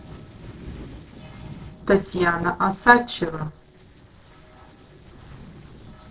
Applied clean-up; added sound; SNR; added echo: neural separator model SepFormer DNS4.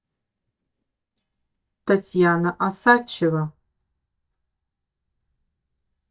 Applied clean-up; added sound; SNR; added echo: neural mask model DeepFilterNet 3.